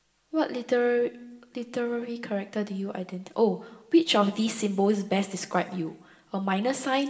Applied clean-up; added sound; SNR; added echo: none; none; none; reverberation time 0.9 s.